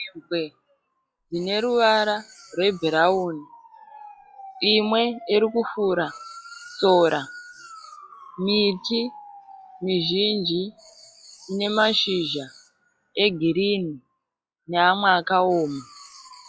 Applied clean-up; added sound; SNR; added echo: classical method log-MMSE.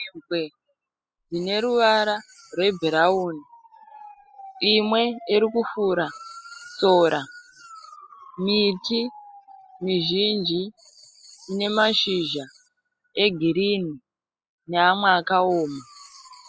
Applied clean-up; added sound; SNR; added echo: classical method spectral subtraction.